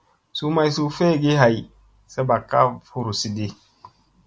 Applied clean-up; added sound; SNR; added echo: none; none; none; none.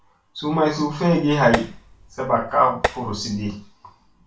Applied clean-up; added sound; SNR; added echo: none; Tap; 6 dB; reverberation time 0.3 s.